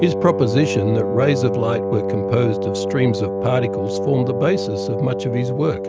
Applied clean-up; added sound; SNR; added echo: none; Wind instrument, woodwind instrument; 2 dB; none.